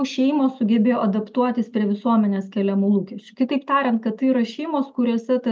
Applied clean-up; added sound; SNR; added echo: none; none; none; none.